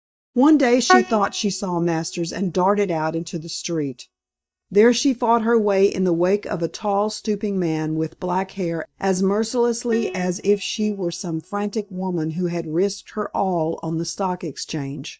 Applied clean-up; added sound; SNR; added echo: neural mask model DeepFilterNet 3.